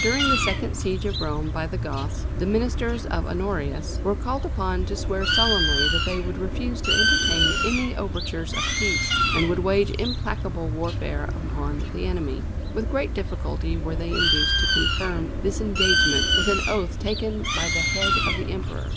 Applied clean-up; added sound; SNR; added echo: none; Bird; -4 dB; none.